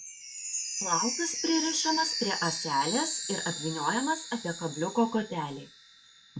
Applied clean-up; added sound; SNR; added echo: none; Chime; 4 dB; reverberation time 0.2 s.